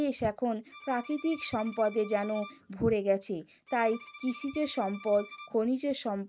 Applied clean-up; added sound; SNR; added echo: none; Bowed string instrument; 19 dB; none.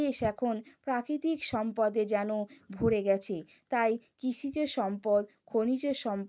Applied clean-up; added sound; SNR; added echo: none; none; none; none.